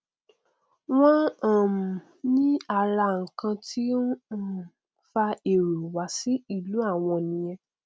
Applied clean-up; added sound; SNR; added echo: none; none; none; none.